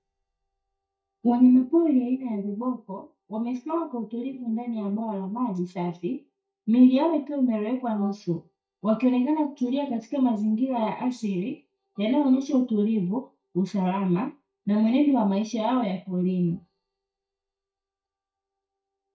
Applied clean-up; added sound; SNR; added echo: neural mask model DeepFilterNet 3.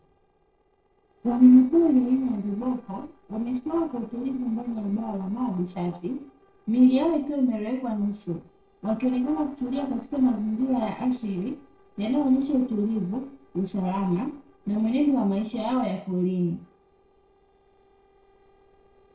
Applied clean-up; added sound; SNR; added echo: neural separator model SepFormer DNS4.